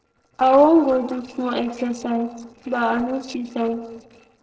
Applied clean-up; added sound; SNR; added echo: neural separator model SepFormer DNS4.